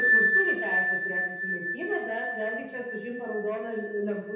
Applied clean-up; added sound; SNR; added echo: none; Bell; -4 dB; reverberation time 0.9 s.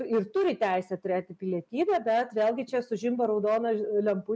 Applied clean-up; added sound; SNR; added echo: none; none; none; none.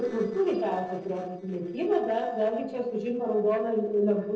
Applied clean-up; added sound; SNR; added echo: neural separator model SepFormer DNS4.